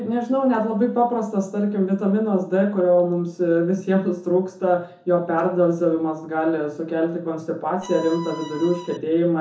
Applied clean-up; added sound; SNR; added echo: none; Bowed string instrument; 15 dB; reverberation time 0.6 s.